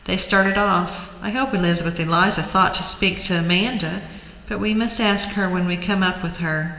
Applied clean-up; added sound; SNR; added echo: none; Dishes, pots, and pans / Chink, clink; 15 dB; reverberation time 1.6 s.